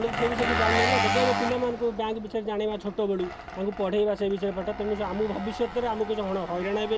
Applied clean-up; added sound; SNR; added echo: none; Engine; 3 dB; none.